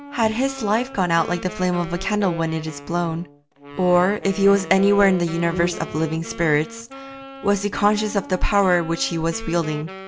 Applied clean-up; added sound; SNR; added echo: none; Wind instrument, woodwind instrument + Insect; 14 dB; none.